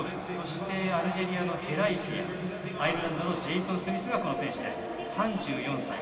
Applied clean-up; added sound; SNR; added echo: none; none; none; reverberation time 2.3 s.